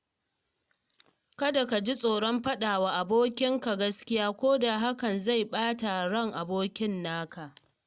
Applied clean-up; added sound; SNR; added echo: none; none; none; none.